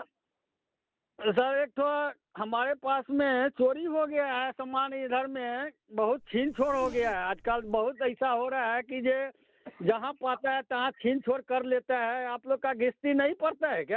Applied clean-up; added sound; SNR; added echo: none; Zipper (clothing); 17 dB; none.